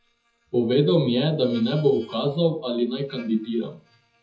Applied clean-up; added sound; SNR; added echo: classical method WPE with log-MMSE.